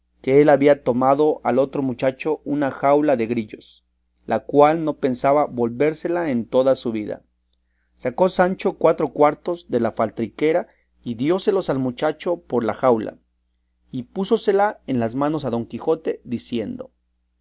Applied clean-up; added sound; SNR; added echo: none; none; none; none.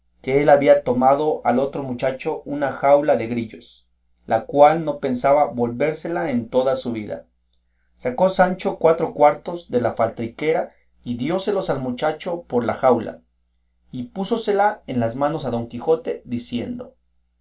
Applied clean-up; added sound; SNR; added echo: none; none; none; reverberation time 0.2 s.